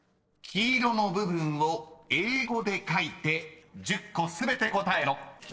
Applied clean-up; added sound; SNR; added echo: neural separator model SepFormer DNS4.